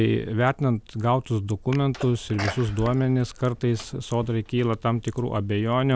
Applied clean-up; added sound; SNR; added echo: none; Sneeze; 14 dB; none.